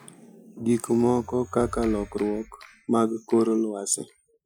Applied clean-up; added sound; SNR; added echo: classical method Wiener filter.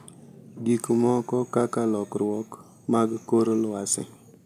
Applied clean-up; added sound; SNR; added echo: none; none; none; none.